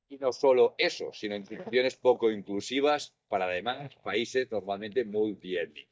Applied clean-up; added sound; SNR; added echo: neural mask model DeepFilterNet 3.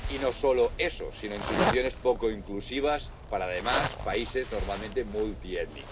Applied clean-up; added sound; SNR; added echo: none; Zipper (clothing); 4 dB; reverberation time 0.3 s.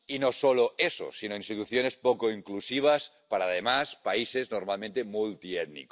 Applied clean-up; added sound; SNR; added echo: none; none; none; none.